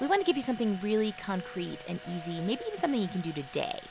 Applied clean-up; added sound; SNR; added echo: none; Sink (filling or washing) / Water tap, faucet; 18 dB; none.